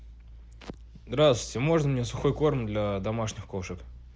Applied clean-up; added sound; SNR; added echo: none; none; none; none.